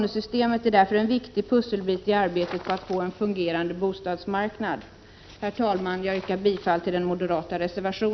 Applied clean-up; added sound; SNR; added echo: none; none; none; none.